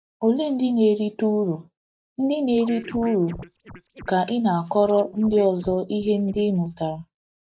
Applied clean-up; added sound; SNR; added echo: neural mask model DeepFilterNet 3.